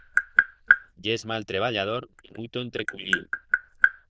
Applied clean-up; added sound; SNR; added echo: neural diffusion model UNIVERSE++.